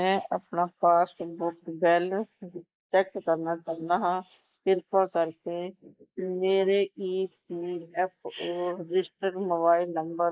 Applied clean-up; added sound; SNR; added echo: neural mask model Resemble Enhance denoiser.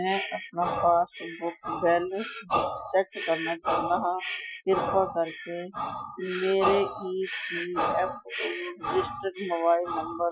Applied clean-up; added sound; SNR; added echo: classical method Wiener filter.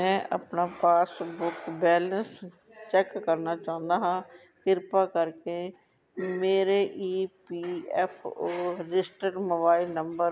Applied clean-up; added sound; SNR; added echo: none; none; none; none.